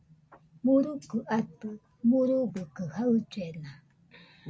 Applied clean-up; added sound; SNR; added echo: none; none; none; none.